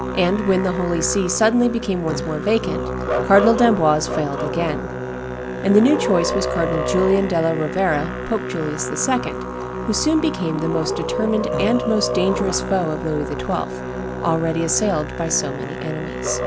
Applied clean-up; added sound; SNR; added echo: none; Musical instrument; 4 dB; none.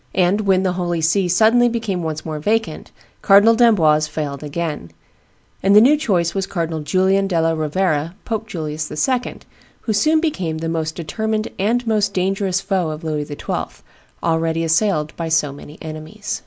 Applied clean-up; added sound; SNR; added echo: none; none; none; none.